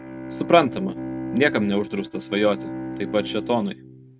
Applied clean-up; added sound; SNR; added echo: neural mask model RNNoise.